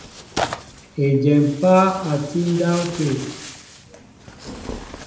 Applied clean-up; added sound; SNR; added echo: none; Tearing; 12 dB; reverberation time 0.8 s.